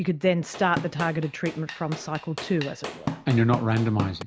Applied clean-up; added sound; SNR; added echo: none; Drum / Drum kit; 9 dB; none.